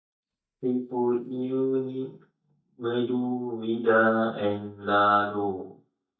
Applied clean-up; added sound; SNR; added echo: neural mask model DeepFilterNet 3.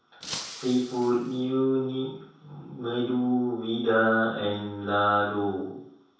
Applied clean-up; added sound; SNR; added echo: none; Shatter; 15 dB; reverberation time 0.7 s.